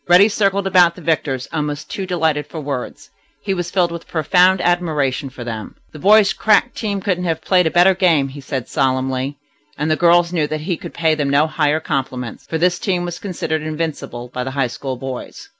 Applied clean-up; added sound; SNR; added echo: none; none; none; none.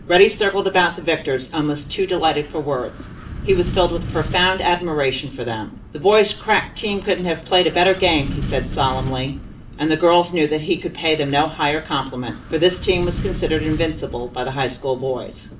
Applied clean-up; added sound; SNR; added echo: none; Wind; 11 dB; reverberation time 0.4 s.